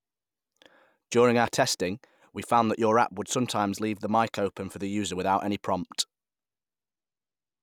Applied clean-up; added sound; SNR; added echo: none; none; none; none.